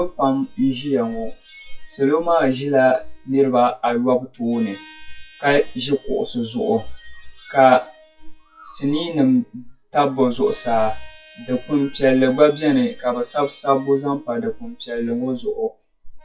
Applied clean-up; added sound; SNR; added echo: classical method WPE with log-MMSE.